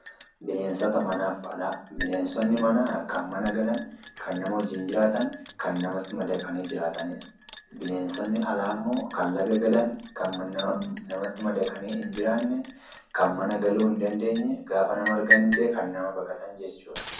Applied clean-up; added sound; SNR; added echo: none; Liquid; 7 dB; reverberation time 0.6 s.